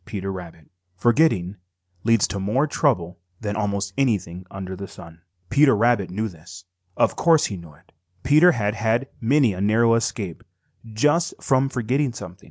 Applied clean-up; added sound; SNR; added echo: none; none; none; none.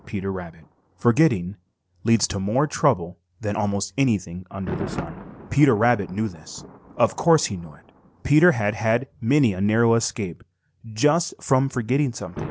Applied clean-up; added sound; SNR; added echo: none; Thunder; 18 dB; none.